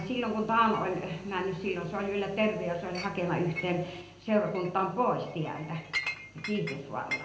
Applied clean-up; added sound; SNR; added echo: none; Chink, clink; 12 dB; reverberation time 0.7 s.